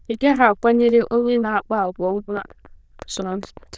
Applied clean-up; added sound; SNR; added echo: neural diffusion model UNIVERSE++.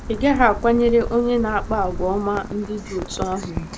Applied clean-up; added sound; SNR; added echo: none; Rain; 9 dB; none.